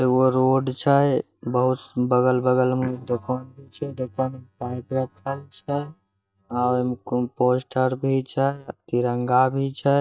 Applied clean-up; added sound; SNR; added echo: neural mask model DeepFilterNet 3.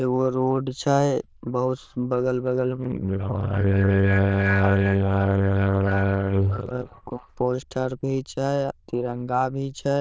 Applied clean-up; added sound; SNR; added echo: neural diffusion model UNIVERSE++.